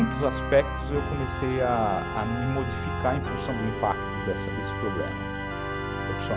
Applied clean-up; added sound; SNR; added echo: none; Organ; 2 dB; none.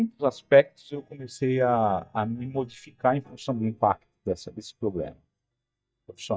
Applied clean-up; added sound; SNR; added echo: neural mask model DeepFilterNet 3.